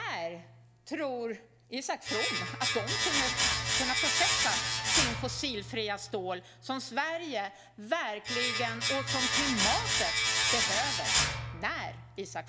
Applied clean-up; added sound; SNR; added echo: none; Domestic sounds, home sounds; -4 dB; none.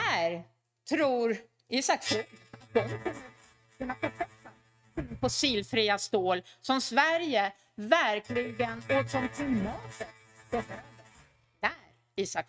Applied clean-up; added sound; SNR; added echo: neural mask model RNNoise.